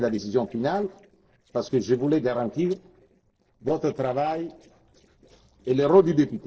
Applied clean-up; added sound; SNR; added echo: neural separator model SepFormer DNS4.